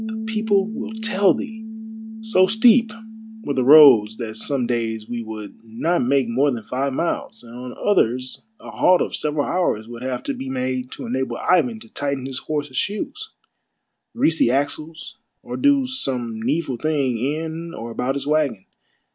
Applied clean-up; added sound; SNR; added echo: none; Piano; 16 dB; none.